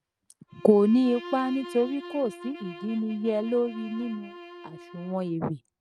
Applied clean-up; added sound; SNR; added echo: neural mask model RNNoise.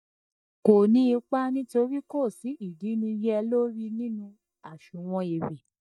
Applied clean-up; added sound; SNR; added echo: neural mask model DeepFilterNet 3.